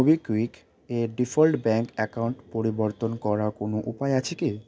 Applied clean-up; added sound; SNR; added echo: none; none; none; none.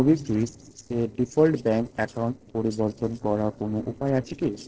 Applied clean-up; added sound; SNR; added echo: neural separator model SepFormer DNS4.